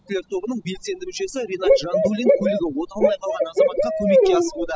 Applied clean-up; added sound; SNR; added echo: classical method spectral subtraction.